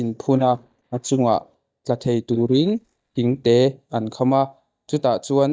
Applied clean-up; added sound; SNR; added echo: neural mask model DeepFilterNet 3.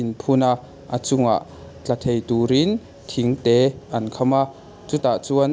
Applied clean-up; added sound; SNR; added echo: none; none; none; none.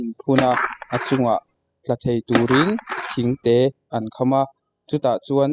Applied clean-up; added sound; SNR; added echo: classical method spectral subtraction.